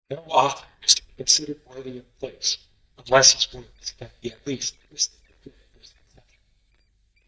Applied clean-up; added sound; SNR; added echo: neural mask model DeepFilterNet 3.